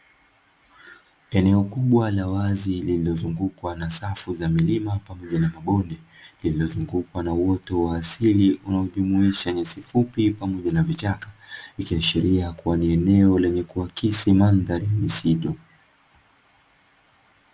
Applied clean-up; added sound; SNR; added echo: none; none; none; none.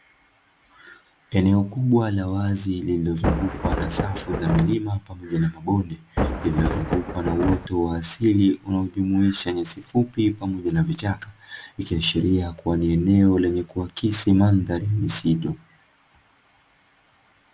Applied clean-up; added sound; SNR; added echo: none; Thunder; 2 dB; none.